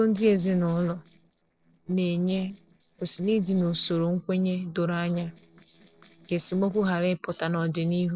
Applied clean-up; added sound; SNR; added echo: neural separator model SepFormer DNS4.